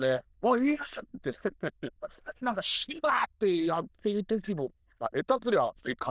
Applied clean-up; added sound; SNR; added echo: neural diffusion model UNIVERSE++.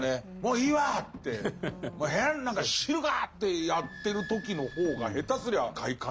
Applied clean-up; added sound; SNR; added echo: none; Squeak / Idling + Drum; 17 dB; none.